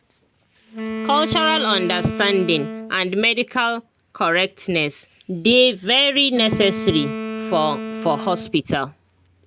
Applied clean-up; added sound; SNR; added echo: none; Wind instrument, woodwind instrument; 9 dB; none.